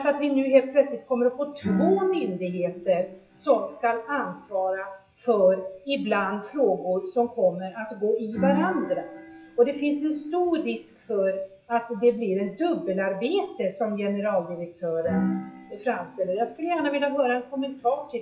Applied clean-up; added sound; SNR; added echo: classical method WPE with log-MMSE.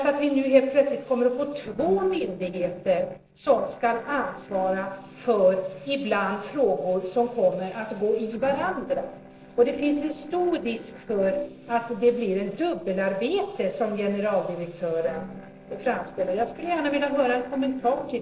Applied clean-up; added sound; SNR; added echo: neural separator model SepFormer DNS4.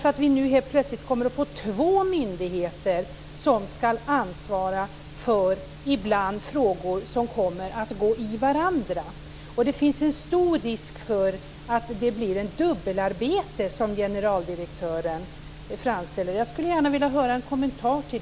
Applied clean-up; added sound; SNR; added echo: none; none; none; none.